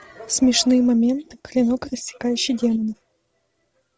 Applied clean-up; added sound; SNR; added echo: none; none; none; none.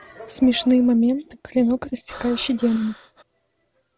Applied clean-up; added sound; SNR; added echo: none; Breathing; 19 dB; none.